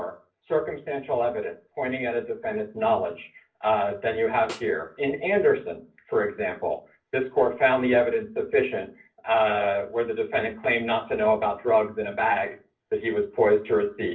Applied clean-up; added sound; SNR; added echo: neural separator model SepFormer DNS4.